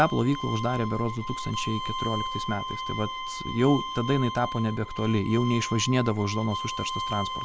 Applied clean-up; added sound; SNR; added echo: none; Bowed string instrument; 7 dB; none.